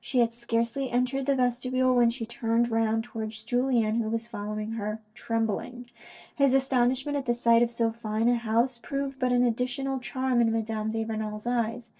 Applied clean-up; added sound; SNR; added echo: neural separator model SepFormer DNS4.